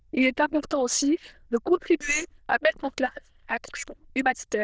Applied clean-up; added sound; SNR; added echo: neural diffusion model UNIVERSE++.